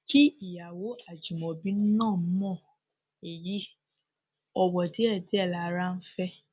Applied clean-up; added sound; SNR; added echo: none; none; none; none.